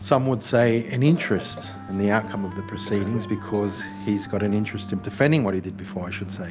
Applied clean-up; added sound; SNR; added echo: none; Wind instrument, woodwind instrument + Cough; 17 dB; none.